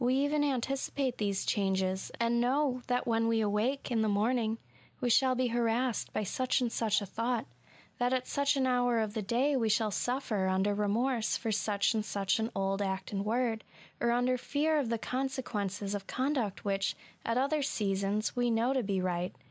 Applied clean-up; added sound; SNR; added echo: none; none; none; none.